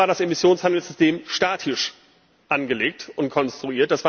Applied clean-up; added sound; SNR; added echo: none; none; none; none.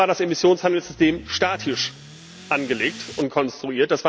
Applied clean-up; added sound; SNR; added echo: none; Accelerating, revving, vroom / Car; 18 dB; none.